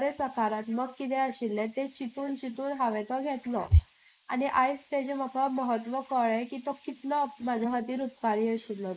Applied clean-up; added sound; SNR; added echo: neural mask model Resemble Enhance denoiser.